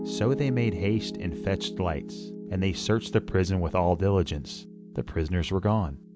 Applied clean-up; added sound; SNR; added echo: none; Piano; 10 dB; none.